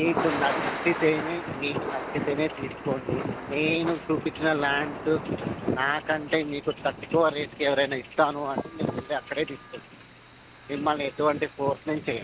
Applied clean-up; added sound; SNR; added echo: none; Thunder / Rain; 9 dB; none.